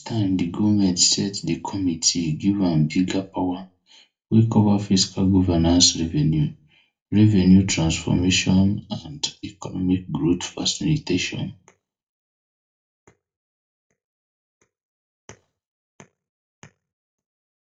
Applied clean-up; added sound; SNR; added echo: none; none; none; reverberation time 0.2 s.